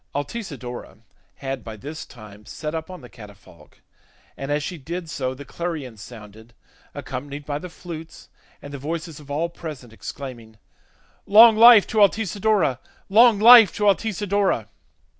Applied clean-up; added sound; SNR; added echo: none; none; none; none.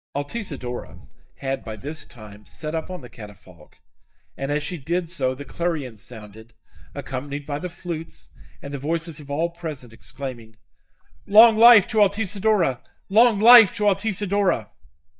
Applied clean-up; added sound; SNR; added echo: neural mask model DeepFilterNet 3.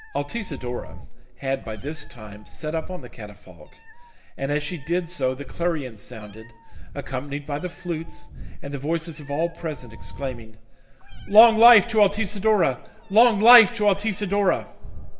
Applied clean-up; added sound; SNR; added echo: none; Meow; 10 dB; reverberation time 0.9 s.